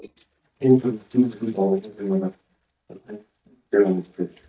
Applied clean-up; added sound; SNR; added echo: neural mask model DeepFilterNet 3.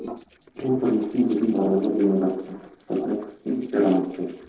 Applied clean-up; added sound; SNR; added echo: neural separator model SepFormer DNS4.